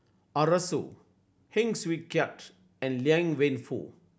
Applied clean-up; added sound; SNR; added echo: none; none; none; none.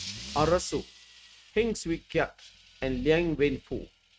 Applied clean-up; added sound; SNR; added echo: neural mask model RNNoise.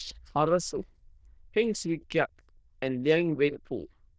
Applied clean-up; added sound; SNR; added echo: neural diffusion model UNIVERSE++.